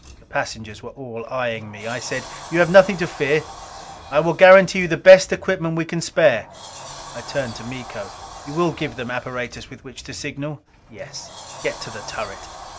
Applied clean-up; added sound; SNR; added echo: none; Sliding door; 18 dB; none.